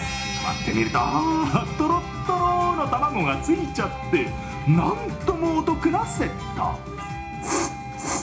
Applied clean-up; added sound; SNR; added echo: none; Wind instrument, woodwind instrument; 15 dB; reverberation time 0.4 s.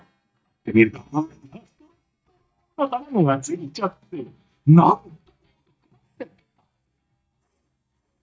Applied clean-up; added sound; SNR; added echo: neural mask model DeepFilterNet 3.